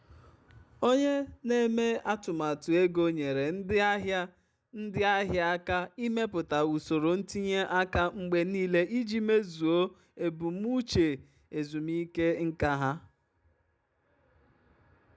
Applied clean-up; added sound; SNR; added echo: none; none; none; none.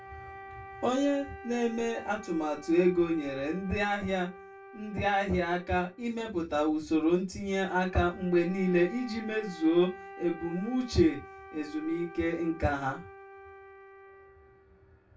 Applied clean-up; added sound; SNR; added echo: none; Wind instrument, woodwind instrument; 17 dB; reverberation time 0.2 s.